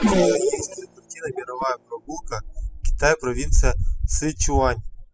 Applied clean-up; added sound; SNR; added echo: classical method spectral subtraction.